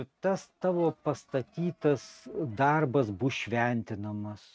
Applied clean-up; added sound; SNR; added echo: neural mask model RNNoise.